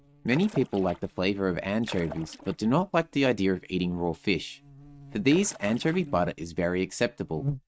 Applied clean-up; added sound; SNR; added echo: neural mask model RNNoise.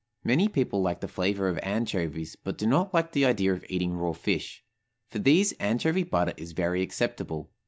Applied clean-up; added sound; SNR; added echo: none; none; none; none.